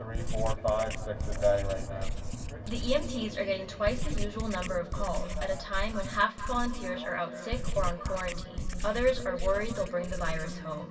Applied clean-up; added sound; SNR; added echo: none; Writing; 1 dB; reverberation time 2.5 s.